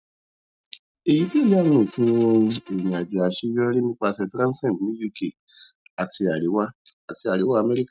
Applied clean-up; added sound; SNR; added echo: neural mask model RNNoise.